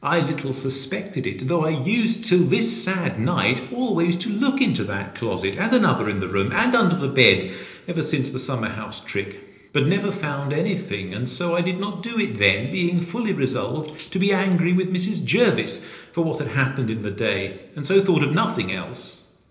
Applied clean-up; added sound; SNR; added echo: neural separator model SepFormer DNS4.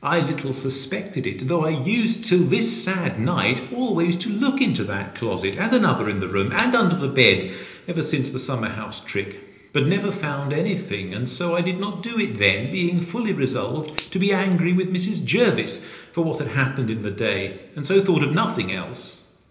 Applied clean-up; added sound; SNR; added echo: none; Finger snapping; 17 dB; reverberation time 1.0 s.